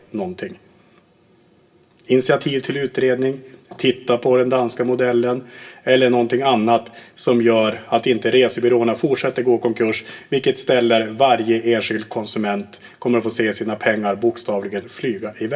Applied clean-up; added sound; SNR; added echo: none; none; none; reverberation time 0.2 s.